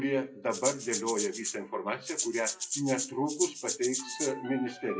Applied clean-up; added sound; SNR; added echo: classical method WPE with log-MMSE.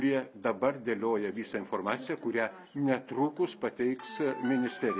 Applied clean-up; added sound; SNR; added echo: none; none; none; none.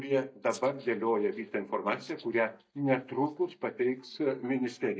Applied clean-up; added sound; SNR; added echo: neural mask model DeepFilterNet 3.